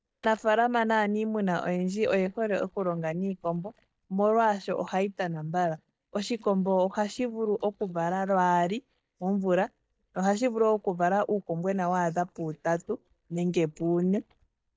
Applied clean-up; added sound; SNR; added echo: neural mask model DeepFilterNet 3.